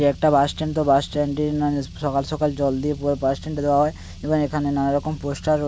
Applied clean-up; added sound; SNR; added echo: none; Car; 15 dB; none.